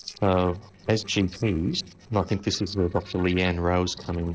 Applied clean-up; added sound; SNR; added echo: neural separator model SepFormer DNS4.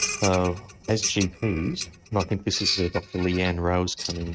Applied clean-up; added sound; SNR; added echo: neural mask model RNNoise.